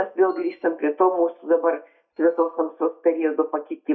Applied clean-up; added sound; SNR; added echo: neural mask model DeepFilterNet 3.